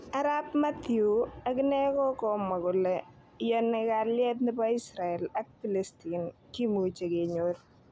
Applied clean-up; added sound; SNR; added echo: none; none; none; none.